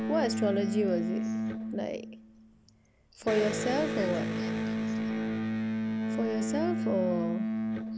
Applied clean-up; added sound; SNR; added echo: none; Electric guitar; -2 dB; none.